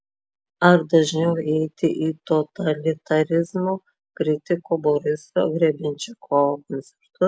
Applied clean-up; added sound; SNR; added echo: none; none; none; none.